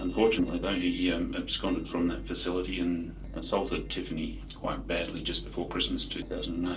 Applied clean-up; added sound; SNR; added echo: neural separator model SepFormer DNS4.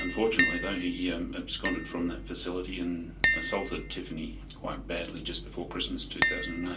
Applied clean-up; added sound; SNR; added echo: none; Tap; -1 dB; reverberation time 0.3 s.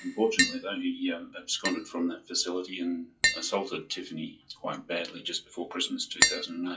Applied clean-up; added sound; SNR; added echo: classical method WPE with log-MMSE.